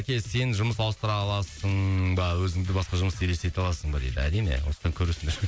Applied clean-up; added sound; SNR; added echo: none; none; none; none.